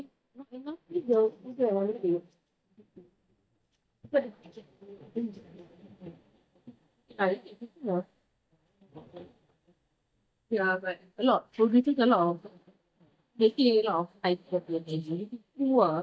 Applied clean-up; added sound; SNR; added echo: neural mask model DeepFilterNet 3.